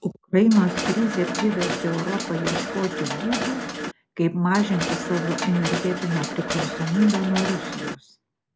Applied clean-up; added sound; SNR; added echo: none; Mechanisms; 4 dB; none.